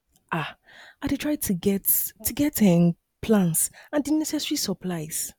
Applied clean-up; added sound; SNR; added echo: none; none; none; none.